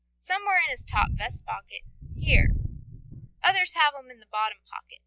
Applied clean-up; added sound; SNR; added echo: classical method log-MMSE.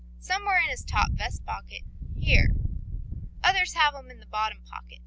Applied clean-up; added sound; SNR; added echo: none; Wind; -1 dB; none.